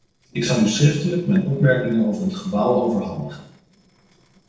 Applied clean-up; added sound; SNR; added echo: neural separator model SepFormer DNS4.